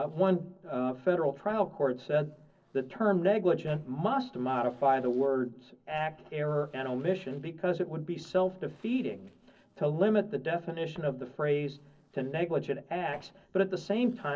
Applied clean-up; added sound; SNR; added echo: neural separator model SepFormer DNS4.